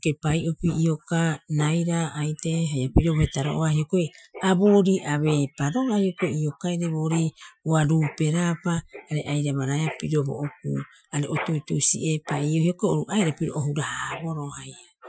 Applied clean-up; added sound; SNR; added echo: classical method Wiener filter.